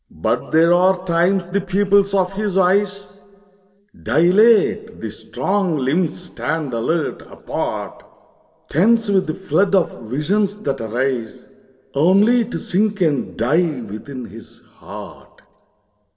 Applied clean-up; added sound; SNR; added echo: none; none; none; reverberation time 1.6 s.